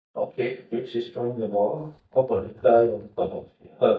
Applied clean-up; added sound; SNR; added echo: neural mask model DeepFilterNet 3.